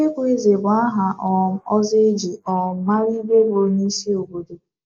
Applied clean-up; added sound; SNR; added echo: neural mask model Resemble Enhance denoiser.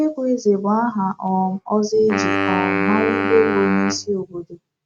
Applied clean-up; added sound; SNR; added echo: neural mask model RNNoise.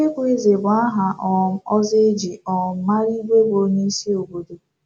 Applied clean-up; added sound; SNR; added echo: none; none; none; none.